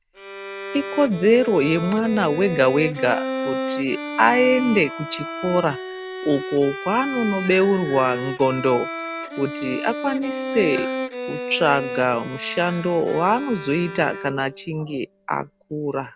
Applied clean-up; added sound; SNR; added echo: none; Bowed string instrument; 8 dB; none.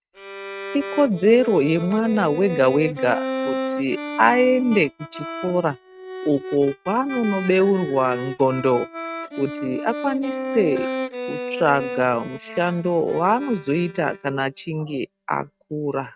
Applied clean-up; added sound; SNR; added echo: neural mask model RNNoise.